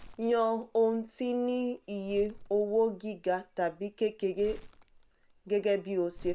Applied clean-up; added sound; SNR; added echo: none; Crumpling, crinkling; 20 dB; none.